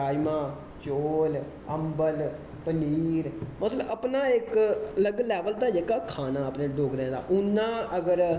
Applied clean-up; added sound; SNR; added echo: none; none; none; none.